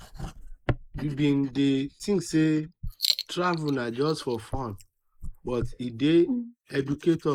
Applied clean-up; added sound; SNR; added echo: neural mask model Resemble Enhance denoiser.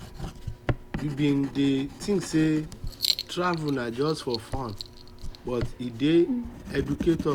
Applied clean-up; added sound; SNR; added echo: none; Writing; 7 dB; none.